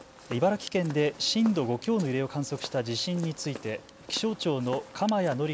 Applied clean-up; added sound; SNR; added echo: none; Walk, footsteps; 16 dB; none.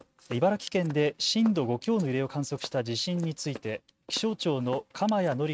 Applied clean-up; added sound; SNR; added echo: neural mask model RNNoise.